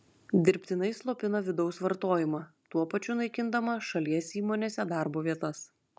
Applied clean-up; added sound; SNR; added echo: none; none; none; none.